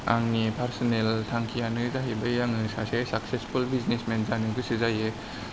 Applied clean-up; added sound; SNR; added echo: none; Stream; 14 dB; none.